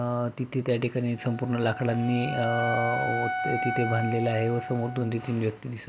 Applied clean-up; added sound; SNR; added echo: none; Wind instrument, woodwind instrument; 6 dB; none.